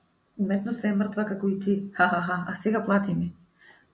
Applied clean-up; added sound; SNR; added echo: none; none; none; none.